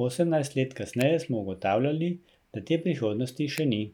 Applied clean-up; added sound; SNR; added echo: none; Finger snapping; 18 dB; none.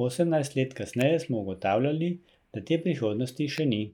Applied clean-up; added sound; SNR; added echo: neural mask model Resemble Enhance denoiser.